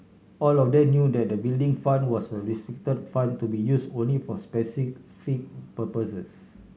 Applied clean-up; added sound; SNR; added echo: none; none; none; none.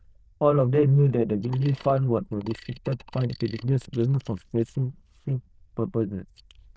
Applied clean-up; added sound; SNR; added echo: neural diffusion model UNIVERSE++.